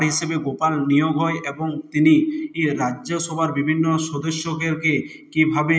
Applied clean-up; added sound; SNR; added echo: neural mask model Resemble Enhance denoiser.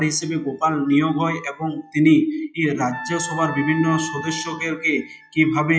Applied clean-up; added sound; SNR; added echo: classical method log-MMSE.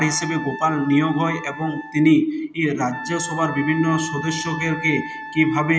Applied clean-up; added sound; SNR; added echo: none; Wind instrument, woodwind instrument; 12 dB; none.